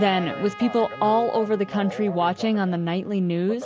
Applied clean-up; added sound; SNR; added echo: none; Trumpet; 19 dB; none.